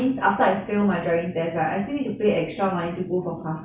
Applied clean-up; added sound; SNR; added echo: none; none; none; none.